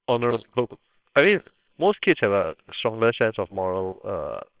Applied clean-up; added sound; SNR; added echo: neural separator model SepFormer WHAMR!.